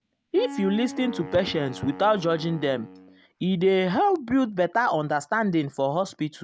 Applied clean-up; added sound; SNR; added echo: none; Wind instrument, woodwind instrument; 14 dB; none.